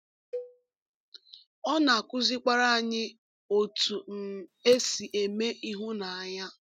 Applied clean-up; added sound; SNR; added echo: neural mask model RNNoise.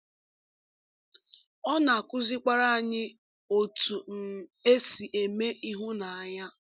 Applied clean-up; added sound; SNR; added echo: none; none; none; none.